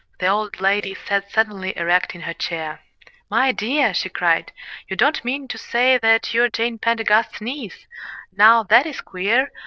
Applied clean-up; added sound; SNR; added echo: neural diffusion model UNIVERSE++.